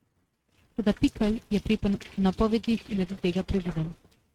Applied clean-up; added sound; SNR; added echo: neural mask model RNNoise.